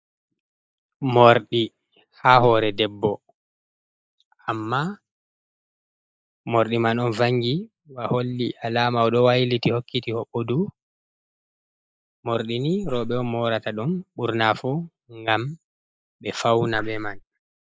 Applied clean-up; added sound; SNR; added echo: neural mask model Resemble Enhance denoiser.